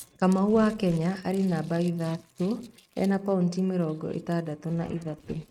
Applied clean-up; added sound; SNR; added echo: neural mask model RNNoise.